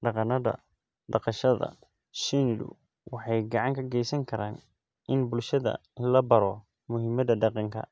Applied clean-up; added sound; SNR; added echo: none; none; none; none.